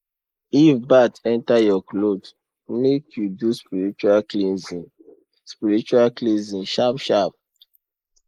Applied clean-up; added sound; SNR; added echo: neural mask model Resemble Enhance denoiser.